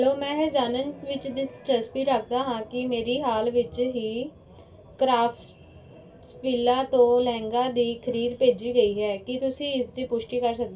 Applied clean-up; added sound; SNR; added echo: none; none; none; reverberation time 0.2 s.